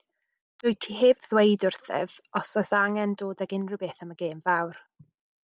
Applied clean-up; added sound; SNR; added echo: none; none; none; none.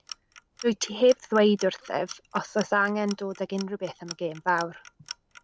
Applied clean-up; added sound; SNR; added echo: none; Clock; 19 dB; none.